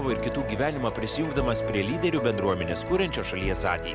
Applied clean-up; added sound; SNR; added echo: none; Alarm + Applause / Crowd / Cheering; 19 dB; none.